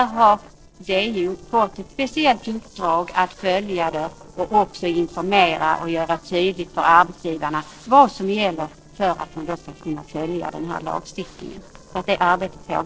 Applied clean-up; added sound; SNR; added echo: neural separator model SepFormer DNS4.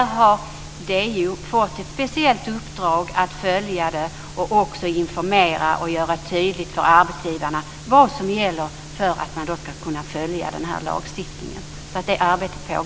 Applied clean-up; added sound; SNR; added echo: none; none; none; none.